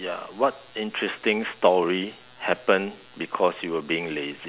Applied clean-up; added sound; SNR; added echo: none; none; none; none.